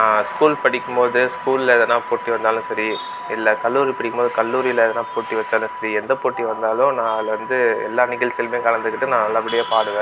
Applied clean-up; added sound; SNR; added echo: none; Wind instrument, woodwind instrument; 12 dB; none.